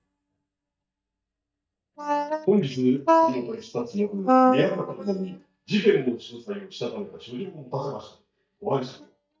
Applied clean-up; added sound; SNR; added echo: neural mask model DeepFilterNet 3.